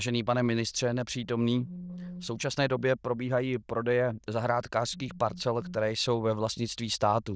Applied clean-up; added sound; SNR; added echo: neural diffusion model UNIVERSE++.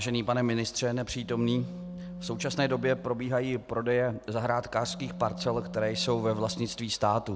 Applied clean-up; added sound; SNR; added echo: none; Wind instrument, woodwind instrument; 13 dB; none.